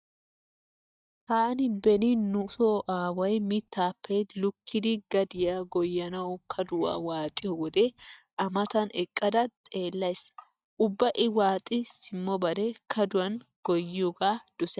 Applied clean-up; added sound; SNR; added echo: neural mask model DeepFilterNet 3.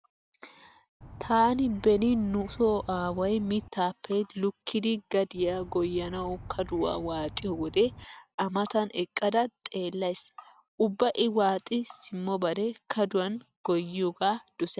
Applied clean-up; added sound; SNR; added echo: none; Insect; 16 dB; none.